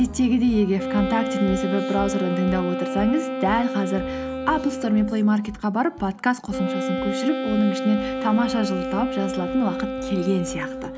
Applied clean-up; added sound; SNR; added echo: none; Wind instrument, woodwind instrument; 5 dB; none.